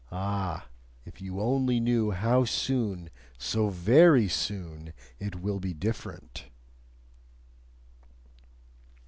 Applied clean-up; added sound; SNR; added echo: none; none; none; none.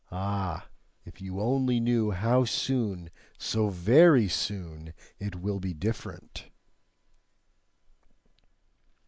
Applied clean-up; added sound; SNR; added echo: neural mask model Resemble Enhance denoiser.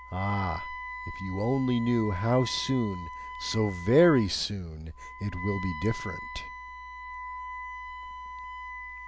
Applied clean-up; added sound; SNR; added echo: none; Wind instrument, woodwind instrument; 10 dB; none.